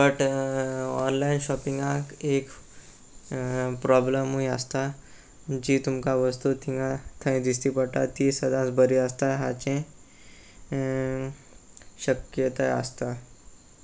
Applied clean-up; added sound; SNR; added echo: none; none; none; none.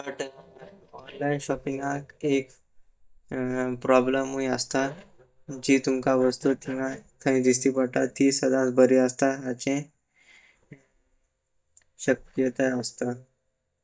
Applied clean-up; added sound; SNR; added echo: neural mask model DeepFilterNet 3.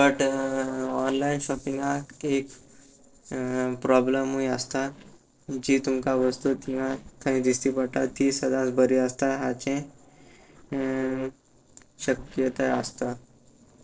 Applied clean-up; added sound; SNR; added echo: neural separator model SepFormer DNS4.